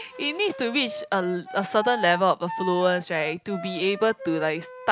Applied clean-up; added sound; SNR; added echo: none; Wind instrument, woodwind instrument; 12 dB; none.